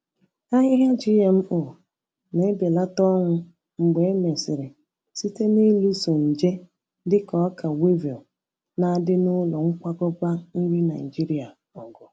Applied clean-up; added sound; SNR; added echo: none; none; none; none.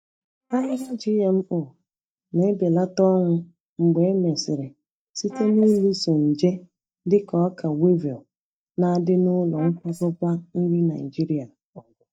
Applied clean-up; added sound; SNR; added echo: neural mask model DeepFilterNet 3.